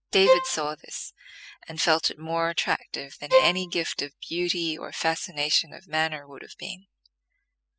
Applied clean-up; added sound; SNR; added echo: classical method spectral subtraction.